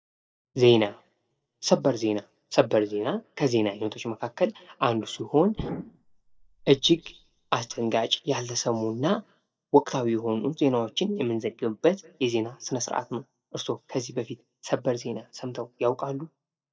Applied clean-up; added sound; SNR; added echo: neural mask model DeepFilterNet 3.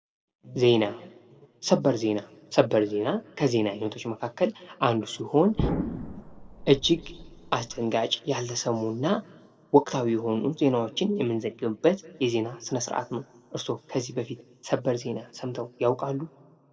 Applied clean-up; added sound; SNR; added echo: none; Explosion; 6 dB; reverberation time 1.1 s.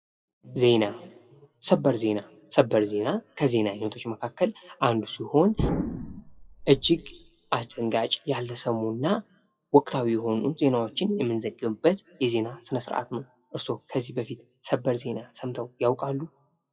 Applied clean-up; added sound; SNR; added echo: classical method WPE with log-MMSE.